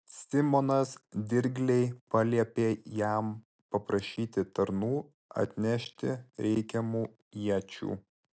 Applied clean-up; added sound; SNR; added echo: none; none; none; none.